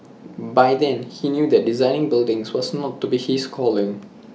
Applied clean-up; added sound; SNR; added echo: none; none; none; none.